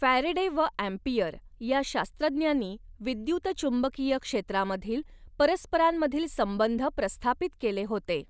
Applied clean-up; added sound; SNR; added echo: none; none; none; none.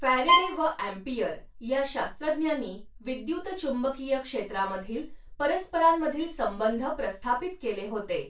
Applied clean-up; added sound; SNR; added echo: none; Bowed string instrument; -2 dB; reverberation time 0.2 s.